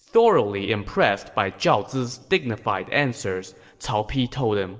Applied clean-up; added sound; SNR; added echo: neural separator model SepFormer DNS4.